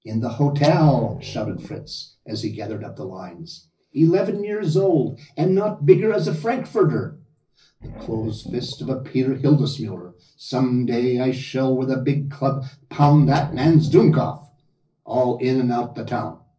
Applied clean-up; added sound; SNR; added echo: neural separator model SepFormer DNS4.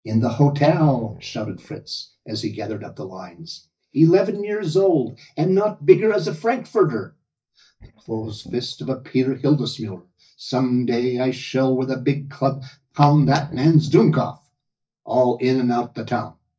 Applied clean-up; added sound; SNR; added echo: neural mask model DeepFilterNet 3.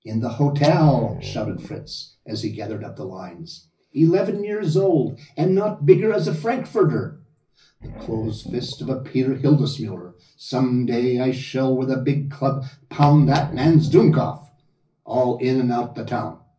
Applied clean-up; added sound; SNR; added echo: none; Growling; 18 dB; reverberation time 0.4 s.